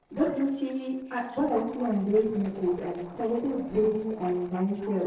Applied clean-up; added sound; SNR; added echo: neural separator model SepFormer DNS4.